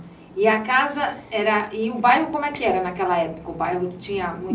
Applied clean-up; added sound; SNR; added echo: none; none; none; none.